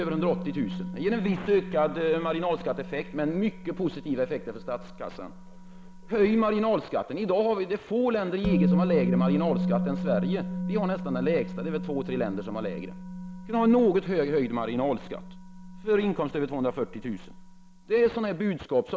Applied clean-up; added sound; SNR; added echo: none; Musical instrument; 6 dB; none.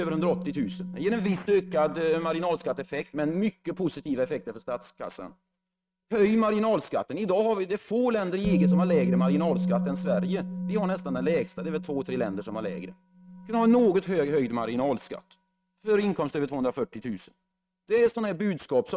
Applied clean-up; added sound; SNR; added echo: neural mask model RNNoise.